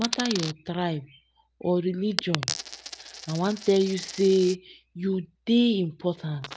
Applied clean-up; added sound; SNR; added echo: none; Coin (dropping); 12 dB; none.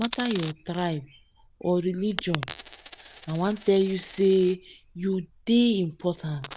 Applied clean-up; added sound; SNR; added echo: neural diffusion model UNIVERSE++.